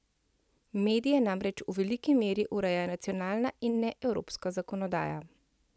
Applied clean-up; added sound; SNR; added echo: none; none; none; none.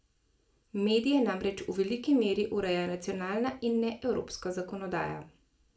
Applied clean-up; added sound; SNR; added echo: none; none; none; reverberation time 0.3 s.